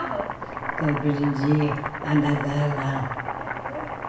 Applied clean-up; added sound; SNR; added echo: none; Domestic sounds, home sounds; 6 dB; reverberation time 0.7 s.